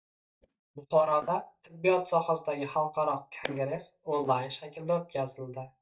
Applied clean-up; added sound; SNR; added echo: neural mask model DeepFilterNet 3.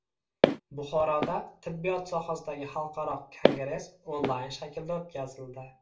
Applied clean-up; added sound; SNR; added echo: none; Walk, footsteps; -1 dB; reverberation time 0.2 s.